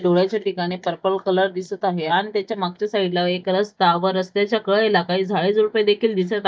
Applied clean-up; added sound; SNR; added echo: neural mask model DeepFilterNet 3.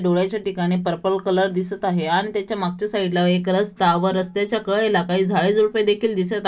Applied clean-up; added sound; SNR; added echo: none; none; none; none.